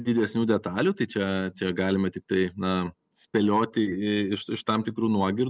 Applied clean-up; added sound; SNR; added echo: none; none; none; none.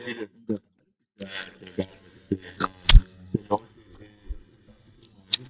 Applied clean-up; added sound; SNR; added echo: neural mask model DeepFilterNet 3.